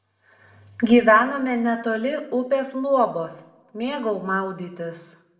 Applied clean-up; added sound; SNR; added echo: none; none; none; reverberation time 0.6 s.